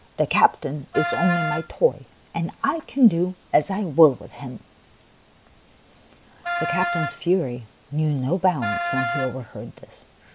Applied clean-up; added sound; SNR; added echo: none; Wind instrument, woodwind instrument; 4 dB; none.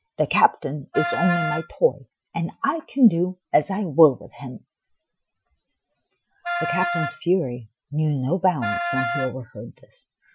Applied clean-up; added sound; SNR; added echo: classical method Wiener filter.